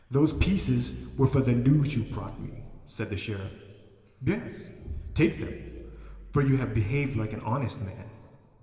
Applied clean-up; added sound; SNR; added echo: none; Explosion; 15 dB; reverberation time 2.0 s.